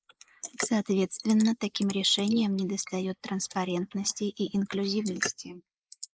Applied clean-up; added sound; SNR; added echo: neural mask model Resemble Enhance denoiser.